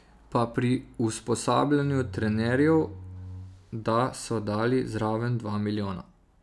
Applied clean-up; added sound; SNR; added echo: none; Bowed string instrument; 14 dB; none.